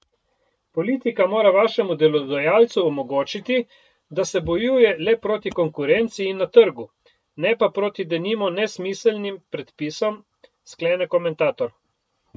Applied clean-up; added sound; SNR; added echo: none; none; none; none.